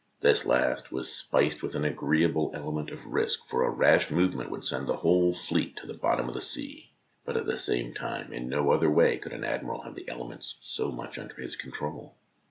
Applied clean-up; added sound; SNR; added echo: none; none; none; none.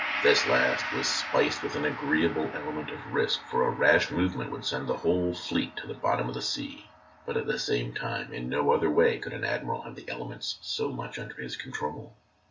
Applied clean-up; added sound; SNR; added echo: none; Gong; 11 dB; reverberation time 0.2 s.